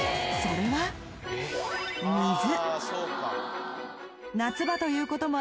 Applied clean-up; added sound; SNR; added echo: none; none; none; none.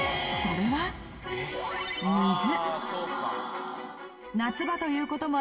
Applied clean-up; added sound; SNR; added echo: none; none; none; reverberation time 2.8 s.